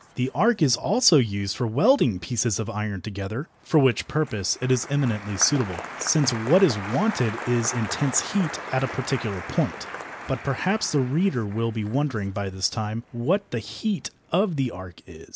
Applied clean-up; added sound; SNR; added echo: none; Applause; 14 dB; none.